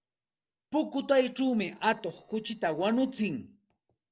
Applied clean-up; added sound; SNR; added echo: neural separator model SepFormer DNS4.